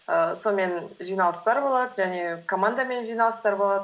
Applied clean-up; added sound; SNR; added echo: neural mask model Resemble Enhance denoiser.